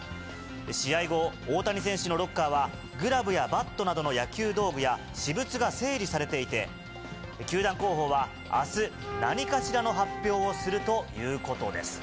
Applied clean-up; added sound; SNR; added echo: none; Wind instrument, woodwind instrument; 9 dB; none.